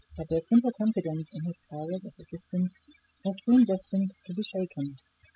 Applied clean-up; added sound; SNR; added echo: classical method spectral subtraction.